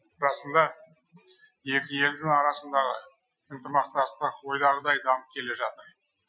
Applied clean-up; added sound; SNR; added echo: classical method Wiener filter.